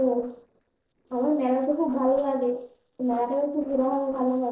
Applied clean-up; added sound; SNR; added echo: neural separator model SepFormer DNS4.